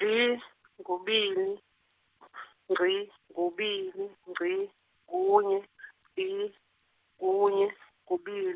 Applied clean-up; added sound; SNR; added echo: none; none; none; none.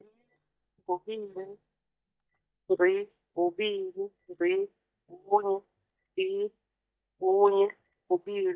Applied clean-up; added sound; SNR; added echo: neural mask model DeepFilterNet 3.